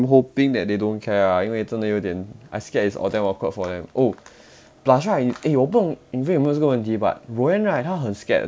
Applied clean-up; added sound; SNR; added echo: none; none; none; none.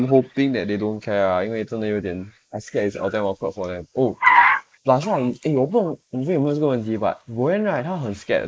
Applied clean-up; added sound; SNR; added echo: neural mask model Resemble Enhance denoiser.